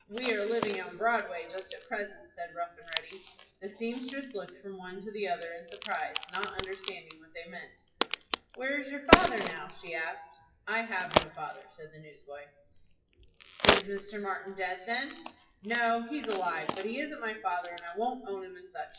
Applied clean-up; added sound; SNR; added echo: classical method WPE with log-MMSE.